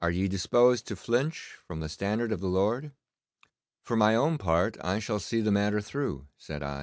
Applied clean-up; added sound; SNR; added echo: none; none; none; none.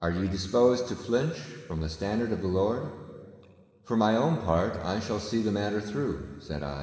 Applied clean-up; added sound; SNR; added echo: none; none; none; reverberation time 2.8 s.